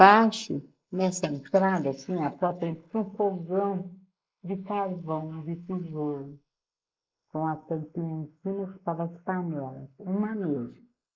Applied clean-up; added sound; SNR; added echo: neural mask model Resemble Enhance denoiser.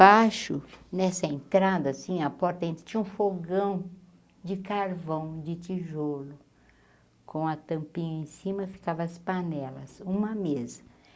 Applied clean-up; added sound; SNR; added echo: none; none; none; none.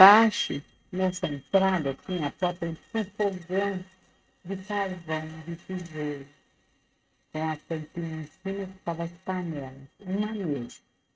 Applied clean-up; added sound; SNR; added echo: neural mask model RNNoise.